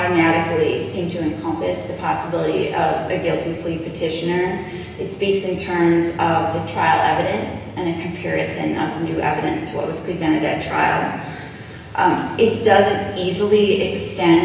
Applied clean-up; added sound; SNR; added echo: none; Bass guitar; 19 dB; reverberation time 1.3 s.